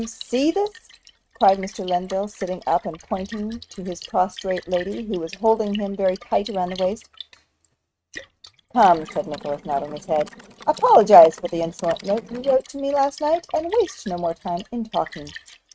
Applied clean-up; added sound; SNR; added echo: neural mask model RNNoise.